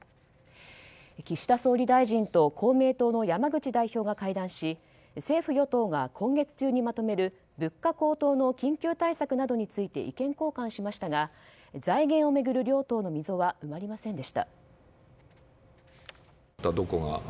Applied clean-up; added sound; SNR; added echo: none; none; none; none.